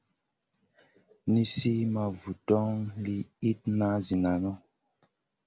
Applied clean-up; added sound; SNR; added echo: none; none; none; none.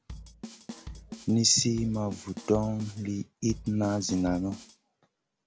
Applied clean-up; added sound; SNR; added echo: none; Bass drum / Snare drum / Drum kit; 15 dB; none.